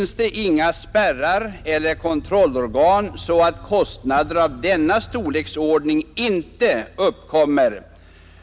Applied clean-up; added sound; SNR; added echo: none; Motorcycle + Motor vehicle (road); 20 dB; none.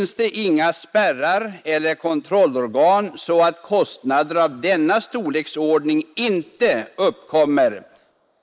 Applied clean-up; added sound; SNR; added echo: neural mask model Resemble Enhance denoiser.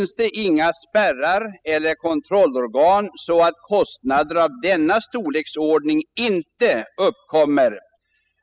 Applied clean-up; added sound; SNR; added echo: classical method spectral subtraction.